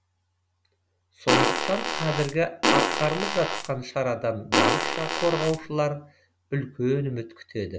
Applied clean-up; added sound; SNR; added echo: none; Fart; -3 dB; none.